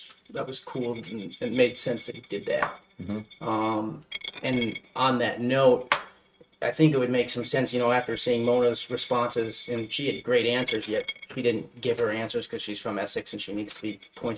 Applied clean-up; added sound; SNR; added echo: neural mask model RNNoise.